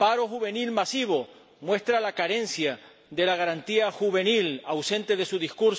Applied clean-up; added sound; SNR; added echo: none; none; none; none.